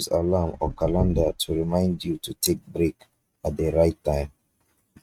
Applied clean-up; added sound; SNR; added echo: neural mask model RNNoise.